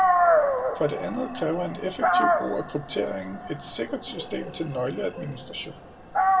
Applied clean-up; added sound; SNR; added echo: none; Dog; -5 dB; reverberation time 0.6 s.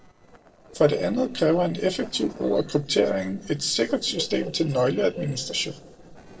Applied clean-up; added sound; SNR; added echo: neural separator model SepFormer DNS4.